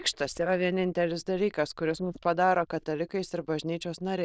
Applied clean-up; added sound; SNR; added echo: neural diffusion model UNIVERSE++.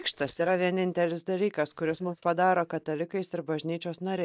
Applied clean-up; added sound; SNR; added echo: neural mask model DeepFilterNet 3.